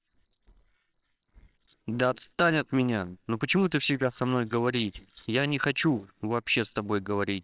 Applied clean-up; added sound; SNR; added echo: neural separator model SepFormer WHAMR!.